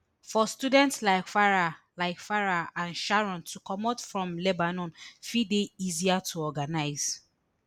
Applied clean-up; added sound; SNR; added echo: none; none; none; none.